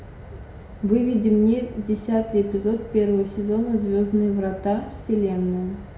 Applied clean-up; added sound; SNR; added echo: none; Fire; 17 dB; reverberation time 0.6 s.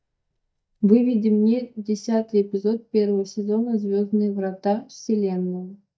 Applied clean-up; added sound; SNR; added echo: neural mask model DeepFilterNet 3.